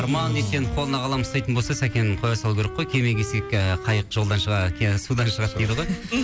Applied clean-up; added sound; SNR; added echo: none; Wind instrument, woodwind instrument; 15 dB; none.